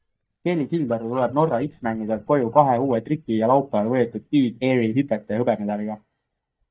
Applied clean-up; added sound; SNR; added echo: neural mask model DeepFilterNet 3.